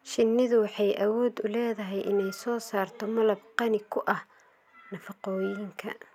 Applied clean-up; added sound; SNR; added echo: none; none; none; none.